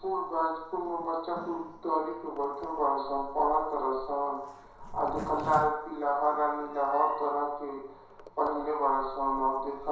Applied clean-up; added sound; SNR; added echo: none; Zipper (clothing); 17 dB; reverberation time 0.7 s.